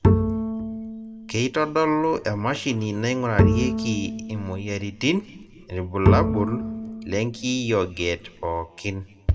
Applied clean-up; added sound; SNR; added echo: none; Bowed string instrument; 0 dB; reverberation time 1.3 s.